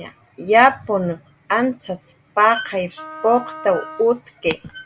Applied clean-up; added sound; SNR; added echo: none; Wind instrument, woodwind instrument; 17 dB; none.